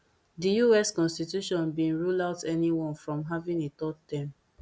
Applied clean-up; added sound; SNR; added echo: none; none; none; none.